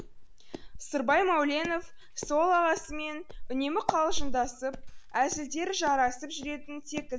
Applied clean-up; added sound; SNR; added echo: none; Walk, footsteps; 6 dB; none.